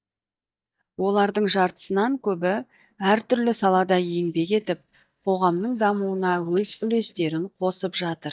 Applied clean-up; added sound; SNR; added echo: neural mask model DeepFilterNet 3.